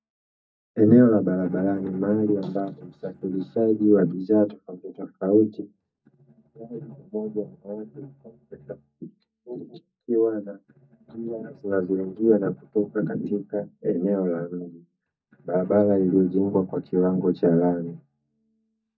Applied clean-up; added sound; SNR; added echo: neural mask model DeepFilterNet 3.